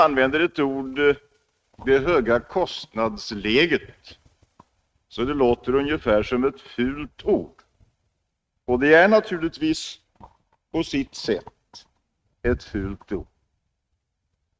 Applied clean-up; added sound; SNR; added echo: neural mask model RNNoise.